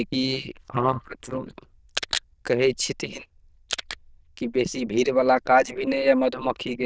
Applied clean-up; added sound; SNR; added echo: neural diffusion model UNIVERSE++.